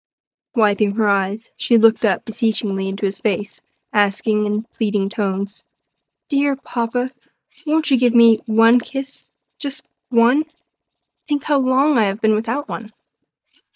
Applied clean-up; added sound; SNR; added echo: neural mask model DeepFilterNet 3.